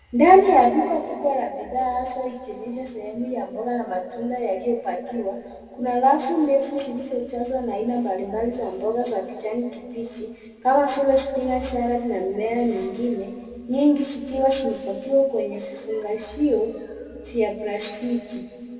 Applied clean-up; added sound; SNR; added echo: none; none; none; reverberation time 2.2 s.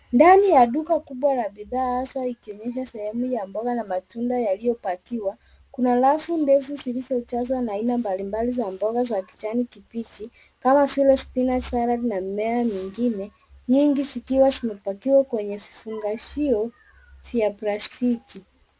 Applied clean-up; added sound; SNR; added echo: none; none; none; none.